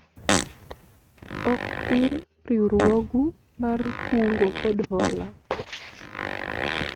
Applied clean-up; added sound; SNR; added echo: neural mask model RNNoise.